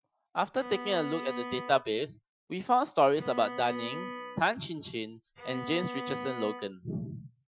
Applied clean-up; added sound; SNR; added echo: classical method Wiener filter.